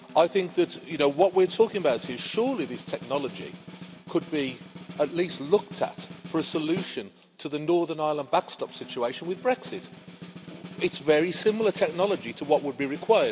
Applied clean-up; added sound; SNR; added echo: none; Snare drum; 16 dB; none.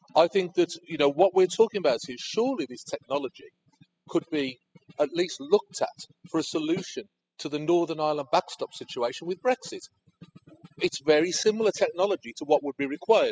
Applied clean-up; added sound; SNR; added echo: classical method spectral subtraction.